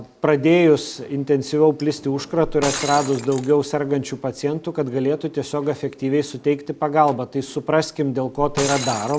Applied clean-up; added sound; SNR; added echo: none; Shatter; 15 dB; none.